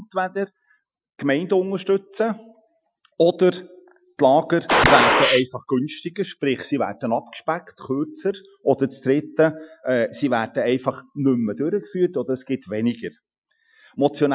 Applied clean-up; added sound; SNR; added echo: classical method Wiener filter.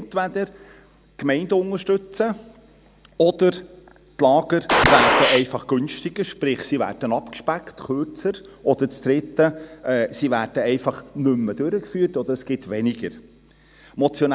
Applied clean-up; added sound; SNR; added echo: none; Gunshot, gunfire; -5 dB; none.